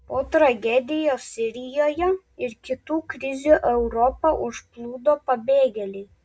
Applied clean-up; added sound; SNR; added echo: none; none; none; none.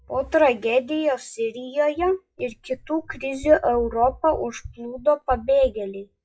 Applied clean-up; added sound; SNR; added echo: classical method log-MMSE.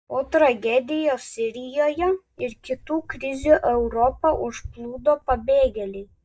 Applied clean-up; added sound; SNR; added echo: neural mask model DeepFilterNet 3.